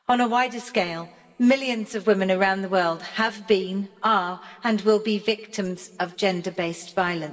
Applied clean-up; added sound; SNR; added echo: none; none; none; reverberation time 1.7 s.